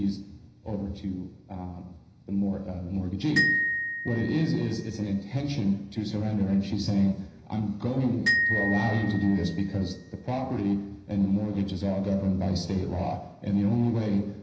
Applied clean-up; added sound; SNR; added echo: none; Glockenspiel; 4 dB; reverberation time 0.9 s.